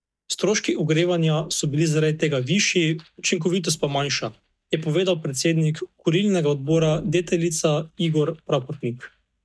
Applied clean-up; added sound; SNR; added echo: neural mask model DeepFilterNet 3.